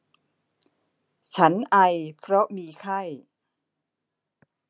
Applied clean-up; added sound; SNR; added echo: none; none; none; none.